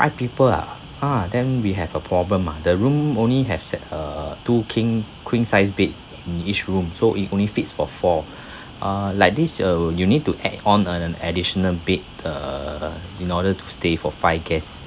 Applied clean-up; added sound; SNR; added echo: none; none; none; none.